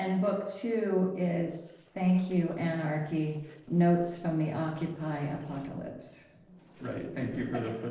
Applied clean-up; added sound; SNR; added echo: neural separator model SepFormer DNS4.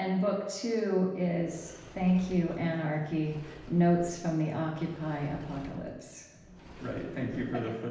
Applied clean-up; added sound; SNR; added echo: none; Sliding door; 19 dB; reverberation time 0.9 s.